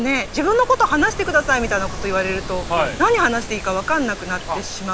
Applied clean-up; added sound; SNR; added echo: none; Ocean; 10 dB; none.